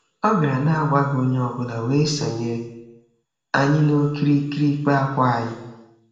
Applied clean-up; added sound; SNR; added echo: none; none; none; reverberation time 0.9 s.